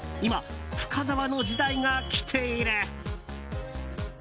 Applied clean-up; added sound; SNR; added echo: none; none; none; none.